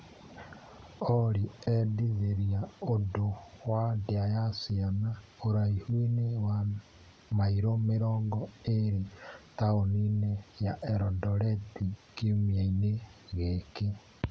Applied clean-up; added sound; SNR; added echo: none; none; none; none.